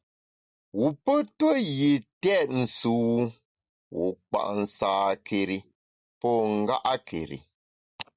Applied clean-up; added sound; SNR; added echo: none; none; none; none.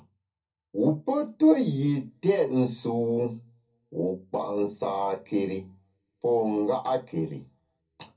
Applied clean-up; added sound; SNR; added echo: none; none; none; reverberation time 0.3 s.